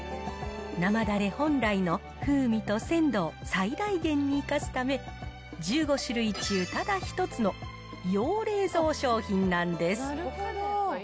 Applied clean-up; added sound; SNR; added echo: none; none; none; none.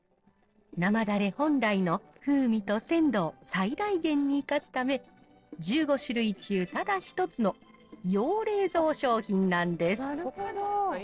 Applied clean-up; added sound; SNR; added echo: neural separator model SepFormer DNS4.